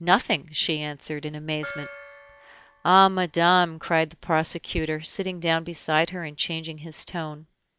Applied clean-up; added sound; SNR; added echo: none; Gong; 19 dB; none.